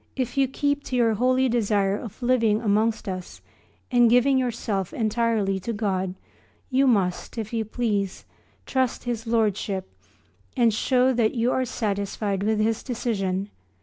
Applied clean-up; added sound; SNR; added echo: none; none; none; none.